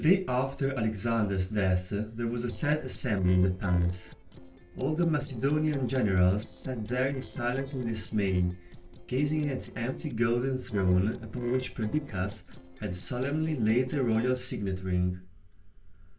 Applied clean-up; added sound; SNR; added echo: neural separator model SepFormer DNS4.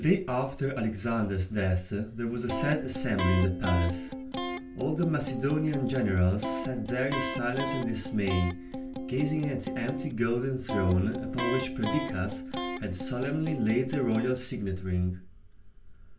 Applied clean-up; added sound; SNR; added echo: none; Electric guitar; 5 dB; reverberation time 0.3 s.